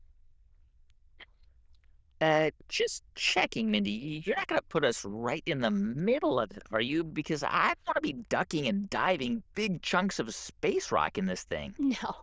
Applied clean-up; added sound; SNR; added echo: neural diffusion model UNIVERSE++.